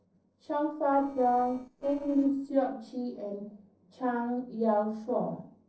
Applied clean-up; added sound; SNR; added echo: neural separator model SepFormer DNS4.